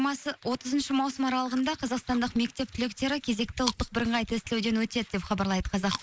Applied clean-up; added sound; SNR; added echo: neural mask model Resemble Enhance denoiser.